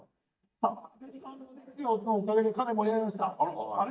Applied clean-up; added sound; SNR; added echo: neural mask model DeepFilterNet 3.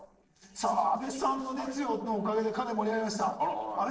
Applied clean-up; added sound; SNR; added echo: neural separator model SepFormer DNS4.